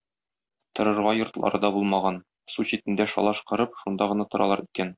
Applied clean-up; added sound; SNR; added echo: none; none; none; none.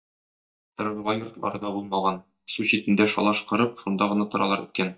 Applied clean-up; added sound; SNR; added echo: neural mask model DeepFilterNet 3.